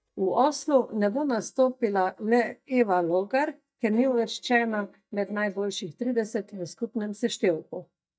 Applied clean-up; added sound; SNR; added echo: neural mask model DeepFilterNet 3.